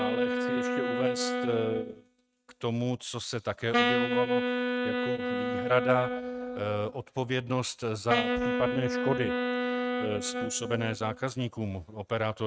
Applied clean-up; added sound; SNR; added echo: neural mask model RNNoise.